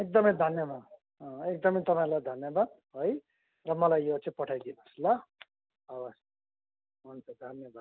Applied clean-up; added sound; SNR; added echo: none; none; none; none.